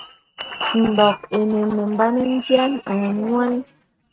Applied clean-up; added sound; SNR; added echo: neural mask model RNNoise.